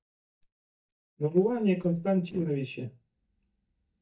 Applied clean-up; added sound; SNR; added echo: neural mask model DeepFilterNet 3.